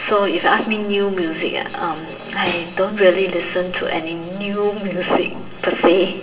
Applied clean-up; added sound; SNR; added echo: none; Snare drum; 19 dB; reverberation time 2.9 s.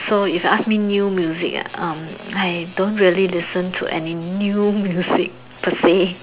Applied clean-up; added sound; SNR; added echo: none; none; none; none.